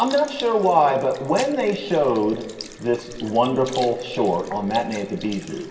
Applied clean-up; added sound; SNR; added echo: none; Sink (filling or washing) / Liquid; 18 dB; reverberation time 1.1 s.